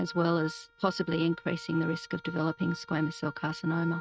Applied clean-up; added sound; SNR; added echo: neural mask model RNNoise.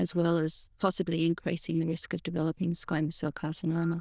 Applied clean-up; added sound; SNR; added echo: neural diffusion model UNIVERSE++.